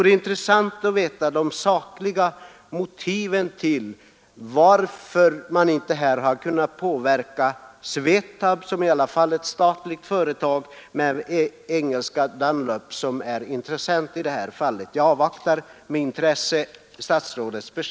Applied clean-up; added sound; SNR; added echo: none; none; none; none.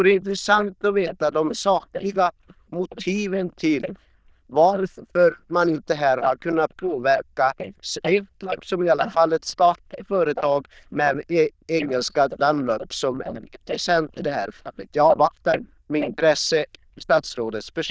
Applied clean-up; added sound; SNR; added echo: neural diffusion model UNIVERSE++.